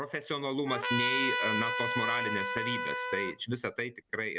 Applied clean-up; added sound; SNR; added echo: none; Trumpet; -1 dB; none.